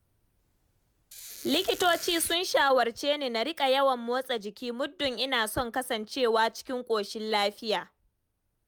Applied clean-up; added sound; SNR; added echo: none; Squeak; 15 dB; none.